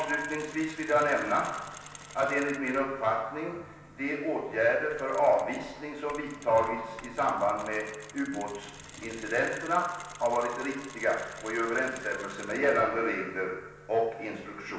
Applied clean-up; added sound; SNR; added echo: none; Mechanisms; 20 dB; reverberation time 0.9 s.